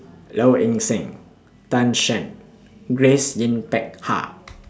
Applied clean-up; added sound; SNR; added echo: none; none; none; none.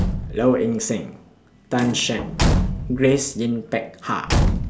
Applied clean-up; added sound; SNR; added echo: none; Slam / Truck / Car; 1 dB; none.